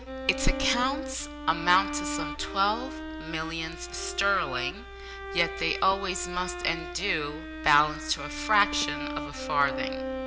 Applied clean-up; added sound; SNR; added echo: none; Bowed string instrument; 7 dB; none.